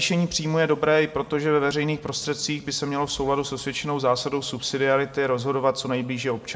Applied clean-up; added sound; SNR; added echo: none; none; none; reverberation time 2.4 s.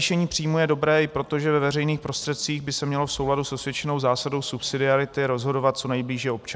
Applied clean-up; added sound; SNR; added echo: none; none; none; none.